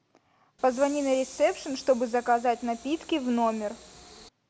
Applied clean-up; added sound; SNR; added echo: none; Train; 20 dB; none.